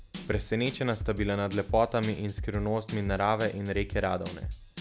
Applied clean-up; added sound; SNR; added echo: none; Drum / Drum kit; 9 dB; none.